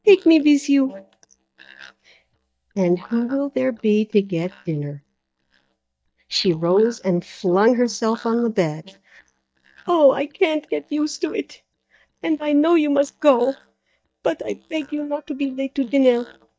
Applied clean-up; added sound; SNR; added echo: neural mask model DeepFilterNet 3.